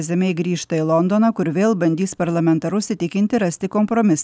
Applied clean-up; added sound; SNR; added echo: none; none; none; none.